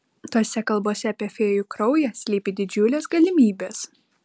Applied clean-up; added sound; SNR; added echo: none; none; none; none.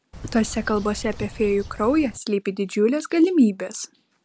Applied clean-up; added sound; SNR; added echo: none; Bird; 14 dB; none.